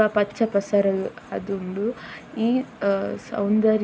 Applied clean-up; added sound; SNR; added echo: none; none; none; none.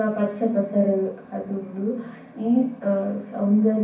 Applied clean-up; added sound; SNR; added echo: none; none; none; reverberation time 0.6 s.